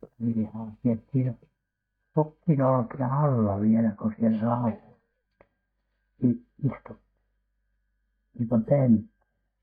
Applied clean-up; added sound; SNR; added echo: neural mask model DeepFilterNet 3.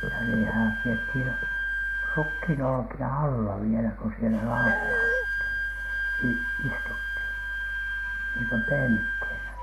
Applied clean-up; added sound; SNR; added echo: none; Wind instrument, woodwind instrument + Dog; 1 dB; none.